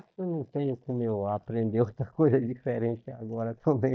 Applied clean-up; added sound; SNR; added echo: neural mask model DeepFilterNet 3.